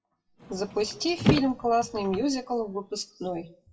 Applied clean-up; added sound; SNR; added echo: classical method WPE with log-MMSE.